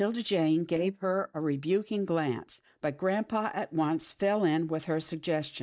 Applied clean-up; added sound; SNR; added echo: neural mask model DeepFilterNet 3.